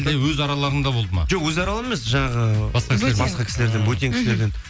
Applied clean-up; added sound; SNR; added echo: none; none; none; none.